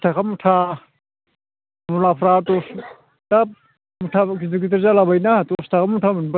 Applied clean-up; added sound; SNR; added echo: none; none; none; none.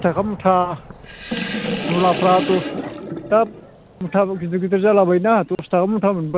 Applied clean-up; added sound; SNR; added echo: none; Fireworks + Sink (filling or washing) / Water; 10 dB; none.